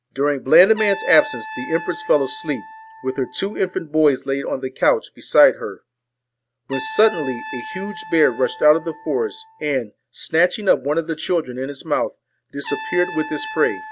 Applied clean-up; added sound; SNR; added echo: none; Trumpet; 15 dB; none.